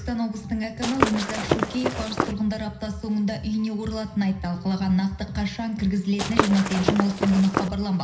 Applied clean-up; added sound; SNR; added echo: none; Walk, footsteps / Run; 1 dB; reverberation time 0.5 s.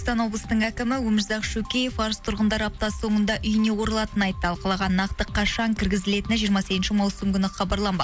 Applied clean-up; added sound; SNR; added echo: none; none; none; none.